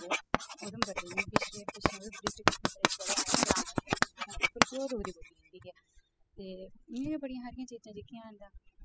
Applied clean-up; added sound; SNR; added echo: classical method spectral subtraction.